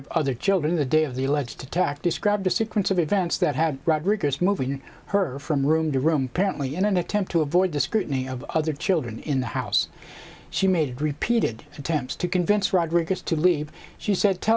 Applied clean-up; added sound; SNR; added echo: none; none; none; none.